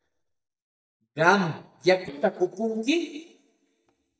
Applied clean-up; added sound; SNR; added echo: neural mask model DeepFilterNet 3.